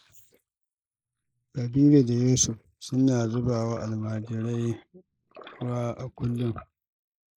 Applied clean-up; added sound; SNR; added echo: neural mask model Resemble Enhance denoiser.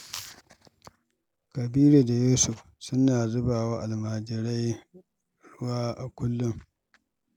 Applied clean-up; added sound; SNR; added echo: none; none; none; none.